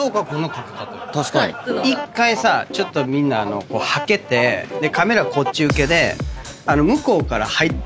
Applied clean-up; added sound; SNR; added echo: none; none; none; none.